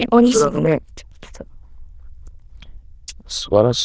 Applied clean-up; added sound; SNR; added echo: neural diffusion model UNIVERSE++.